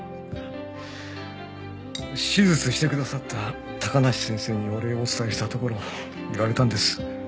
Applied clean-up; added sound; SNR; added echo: none; Cutlery, silverware; 18 dB; none.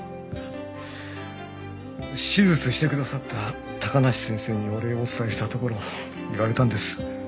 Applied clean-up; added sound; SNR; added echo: none; none; none; none.